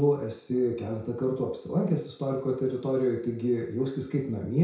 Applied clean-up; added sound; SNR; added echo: none; none; none; reverberation time 0.5 s.